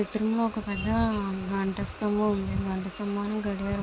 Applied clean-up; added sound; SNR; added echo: none; none; none; none.